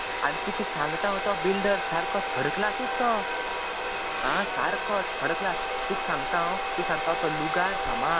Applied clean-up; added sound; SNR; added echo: none; Domestic sounds, home sounds; 0 dB; none.